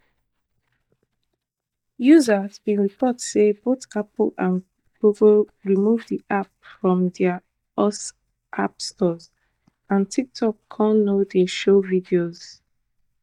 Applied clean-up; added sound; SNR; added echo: neural mask model DeepFilterNet 3.